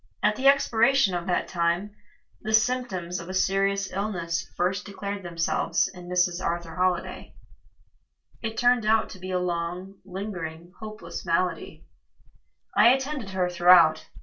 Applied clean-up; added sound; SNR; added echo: none; Insect; 20 dB; reverberation time 0.2 s.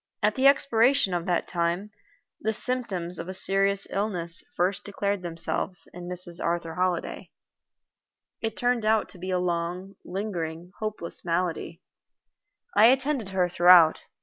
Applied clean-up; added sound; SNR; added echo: none; none; none; none.